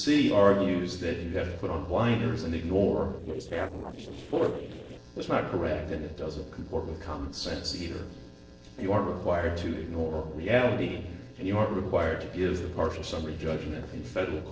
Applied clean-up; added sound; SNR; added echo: neural separator model SepFormer DNS4.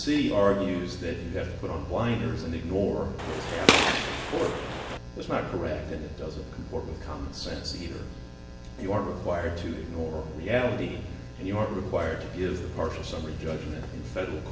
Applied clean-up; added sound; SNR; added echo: none; Gunshot, gunfire; -3 dB; reverberation time 1.1 s.